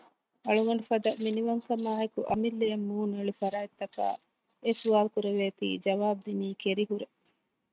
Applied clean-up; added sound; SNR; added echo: neural mask model RNNoise.